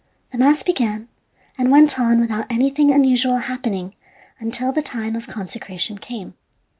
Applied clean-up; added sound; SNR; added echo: none; none; none; none.